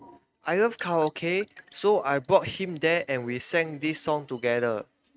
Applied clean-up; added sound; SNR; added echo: neural mask model RNNoise.